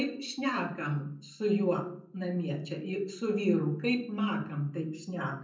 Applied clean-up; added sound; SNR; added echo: none; none; none; reverberation time 0.6 s.